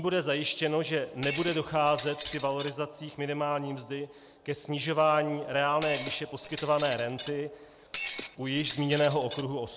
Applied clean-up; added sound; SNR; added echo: none; Shatter; 11 dB; none.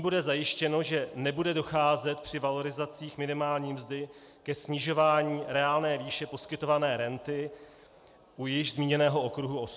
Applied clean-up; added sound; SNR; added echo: none; none; none; none.